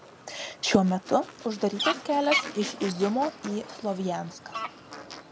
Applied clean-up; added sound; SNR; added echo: none; Fowl; 7 dB; none.